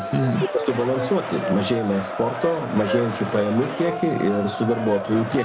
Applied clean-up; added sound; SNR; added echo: none; Crowd + Wind instrument, woodwind instrument; 6 dB; none.